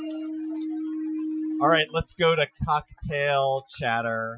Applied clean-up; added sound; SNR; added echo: classical method Wiener filter.